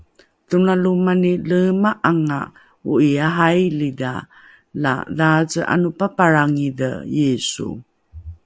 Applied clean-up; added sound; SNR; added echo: none; none; none; none.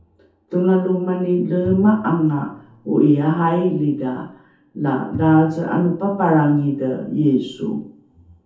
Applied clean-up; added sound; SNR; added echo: none; Bowed string instrument; 19 dB; reverberation time 0.5 s.